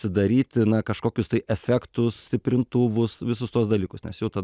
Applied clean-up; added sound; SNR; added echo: none; none; none; none.